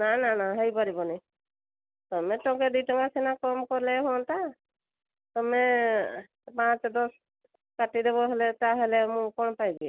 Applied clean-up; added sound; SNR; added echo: none; none; none; none.